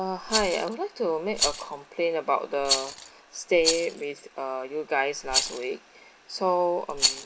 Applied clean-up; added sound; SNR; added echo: none; Rattle; 4 dB; none.